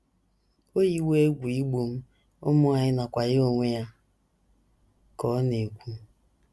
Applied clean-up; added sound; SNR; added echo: none; none; none; none.